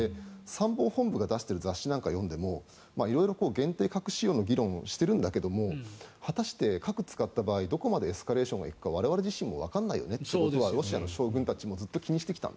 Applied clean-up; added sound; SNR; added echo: none; none; none; none.